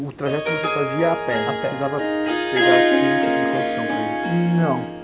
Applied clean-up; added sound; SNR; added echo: none; Harp; -3 dB; none.